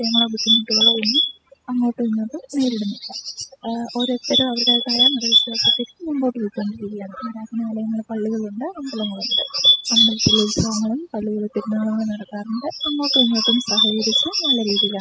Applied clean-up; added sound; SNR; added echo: classical method spectral subtraction.